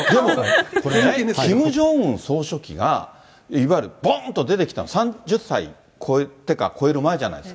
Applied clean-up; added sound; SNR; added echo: none; none; none; none.